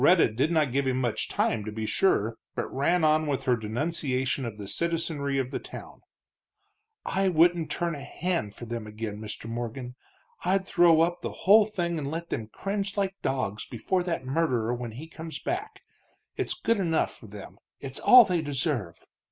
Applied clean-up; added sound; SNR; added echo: none; none; none; none.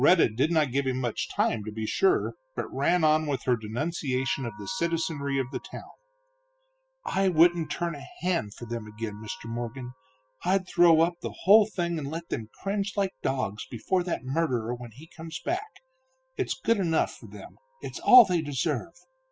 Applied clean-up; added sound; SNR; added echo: classical method spectral subtraction.